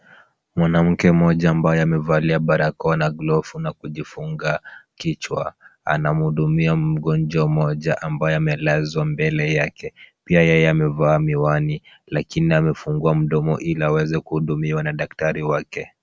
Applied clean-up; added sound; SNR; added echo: none; none; none; none.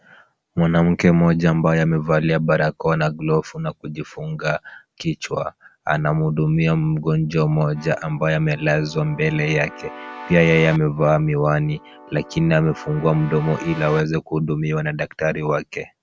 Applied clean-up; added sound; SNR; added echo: none; Keyboard (musical); 17 dB; none.